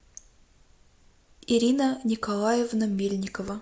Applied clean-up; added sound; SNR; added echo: none; none; none; none.